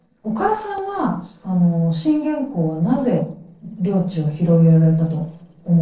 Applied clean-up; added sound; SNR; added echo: neural separator model SepFormer DNS4.